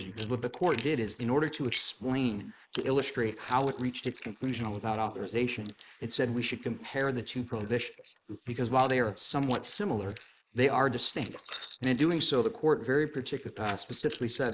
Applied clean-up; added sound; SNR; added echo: neural mask model Resemble Enhance denoiser.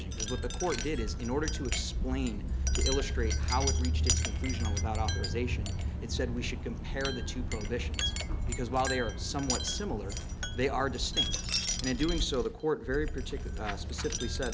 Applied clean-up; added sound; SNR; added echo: none; Wind chime; -3 dB; none.